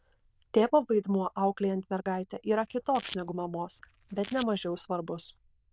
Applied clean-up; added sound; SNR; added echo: neural diffusion model UNIVERSE++.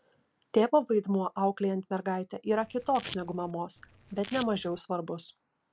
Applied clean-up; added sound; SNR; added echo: none; Domestic sounds, home sounds; 16 dB; none.